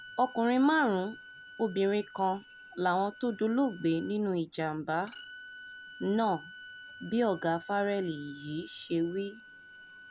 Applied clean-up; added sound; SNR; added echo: none; Bowed string instrument; 18 dB; none.